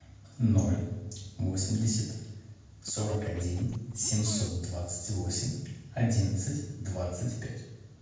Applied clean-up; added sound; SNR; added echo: none; Scratching (performance technique); 17 dB; reverberation time 1.2 s.